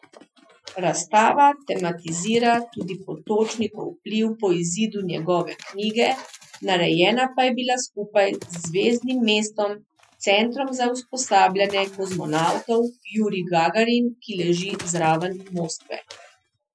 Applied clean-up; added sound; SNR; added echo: classical method Wiener filter.